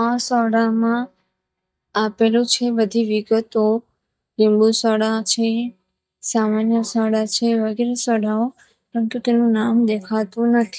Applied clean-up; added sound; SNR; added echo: neural mask model DeepFilterNet 3.